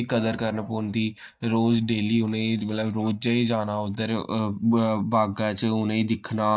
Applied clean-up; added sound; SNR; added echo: neural mask model DeepFilterNet 3.